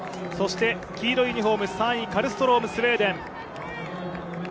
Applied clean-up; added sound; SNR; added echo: none; none; none; none.